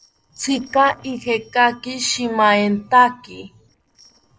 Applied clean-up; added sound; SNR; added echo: neural separator model SepFormer DNS4.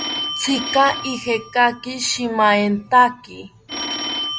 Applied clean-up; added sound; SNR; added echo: none; Telephone; 9 dB; none.